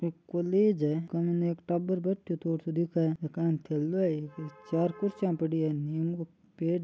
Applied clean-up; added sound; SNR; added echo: none; none; none; none.